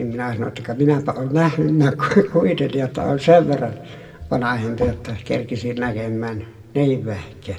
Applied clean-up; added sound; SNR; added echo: none; none; none; reverberation time 1.0 s.